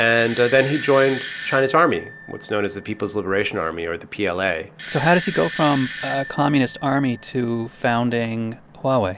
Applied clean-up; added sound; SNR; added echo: none; Bell / Doorbell; 1 dB; none.